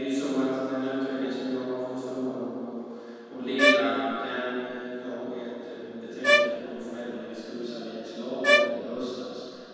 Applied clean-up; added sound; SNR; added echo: none; Bowed string instrument; -5 dB; reverberation time 2.1 s.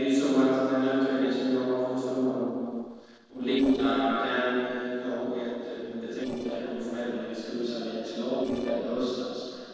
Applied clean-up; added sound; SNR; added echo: neural separator model SepFormer DNS4.